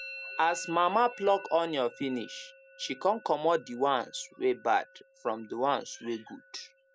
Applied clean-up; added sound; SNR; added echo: none; Musical instrument; 18 dB; none.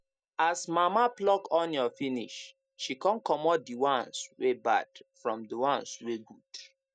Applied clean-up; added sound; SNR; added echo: neural mask model DeepFilterNet 3.